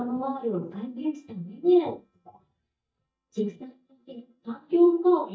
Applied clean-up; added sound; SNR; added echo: neural mask model DeepFilterNet 3.